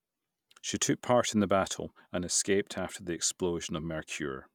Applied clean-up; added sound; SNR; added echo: none; none; none; none.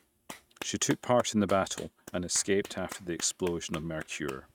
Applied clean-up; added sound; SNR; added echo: neural mask model RNNoise.